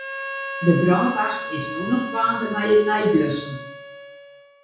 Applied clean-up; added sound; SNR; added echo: none; Harmonica; 10 dB; reverberation time 0.6 s.